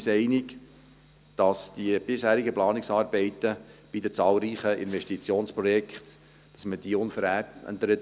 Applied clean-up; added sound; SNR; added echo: none; none; none; none.